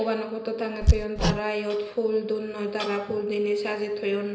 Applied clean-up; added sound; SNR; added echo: none; Hammer; -3 dB; reverberation time 0.9 s.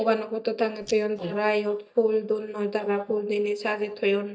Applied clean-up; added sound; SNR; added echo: neural mask model DeepFilterNet 3.